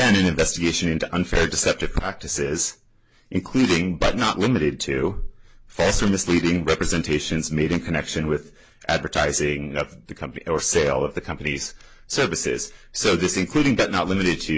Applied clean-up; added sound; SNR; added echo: none; none; none; none.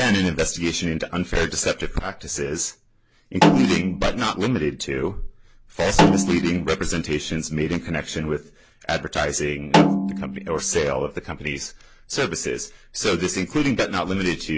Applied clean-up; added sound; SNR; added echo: none; Snare drum; -1 dB; none.